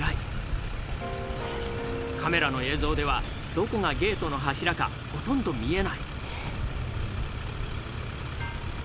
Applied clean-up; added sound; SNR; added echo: none; Motor vehicle (road); 2 dB; none.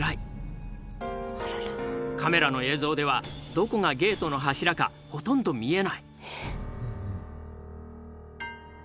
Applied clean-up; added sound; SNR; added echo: none; none; none; none.